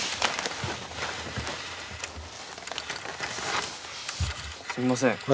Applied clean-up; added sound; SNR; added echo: none; Telephone; 10 dB; none.